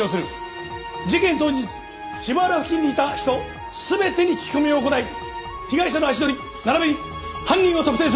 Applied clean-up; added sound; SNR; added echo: none; none; none; none.